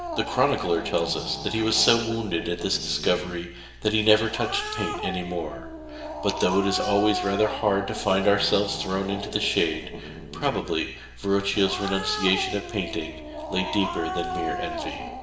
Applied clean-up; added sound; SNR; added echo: none; Growling; 8 dB; reverberation time 0.8 s.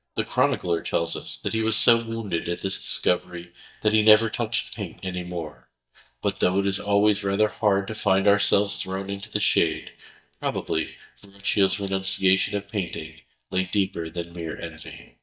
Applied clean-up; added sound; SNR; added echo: neural mask model DeepFilterNet 3.